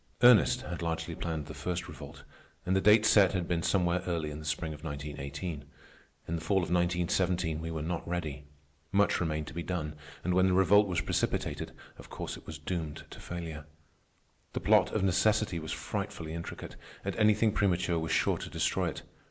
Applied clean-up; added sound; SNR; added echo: none; none; none; none.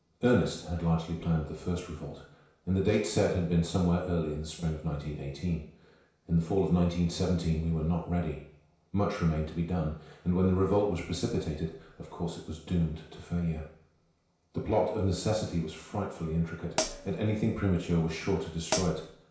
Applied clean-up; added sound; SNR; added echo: none; Hi-hat; 4 dB; reverberation time 0.6 s.